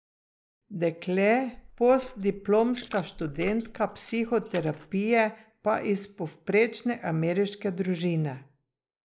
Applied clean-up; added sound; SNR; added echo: neural mask model Resemble Enhance denoiser.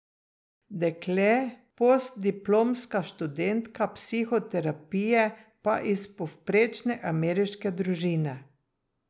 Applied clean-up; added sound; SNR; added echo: none; none; none; none.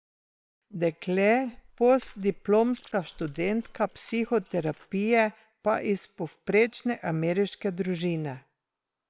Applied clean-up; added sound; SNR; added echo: neural separator model SepFormer WHAM!.